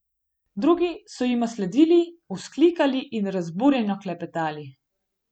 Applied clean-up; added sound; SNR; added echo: none; none; none; none.